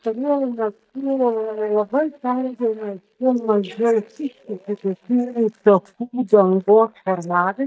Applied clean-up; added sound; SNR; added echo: neural mask model DeepFilterNet 3.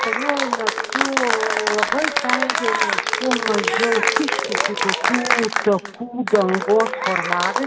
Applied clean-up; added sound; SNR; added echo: none; Applause / Cheering; -1 dB; reverberation time 1.2 s.